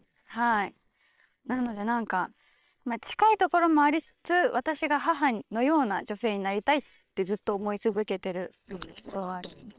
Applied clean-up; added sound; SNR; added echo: neural separator model SepFormer WHAM!.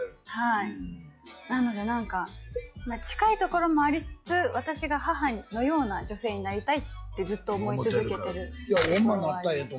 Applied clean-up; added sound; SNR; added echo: classical method log-MMSE.